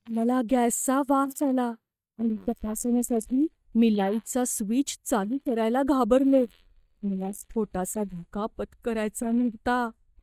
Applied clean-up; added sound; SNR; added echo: neural mask model DeepFilterNet 3.